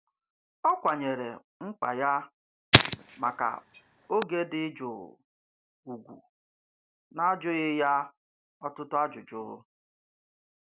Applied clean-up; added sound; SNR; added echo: none; Fire; -5 dB; none.